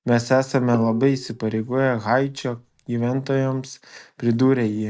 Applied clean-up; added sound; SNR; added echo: neural mask model DeepFilterNet 3.